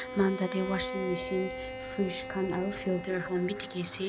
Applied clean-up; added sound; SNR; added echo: none; Bowed string instrument; 8 dB; none.